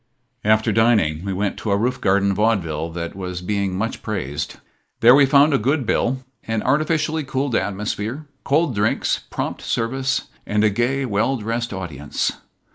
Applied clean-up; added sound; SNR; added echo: neural mask model Resemble Enhance denoiser.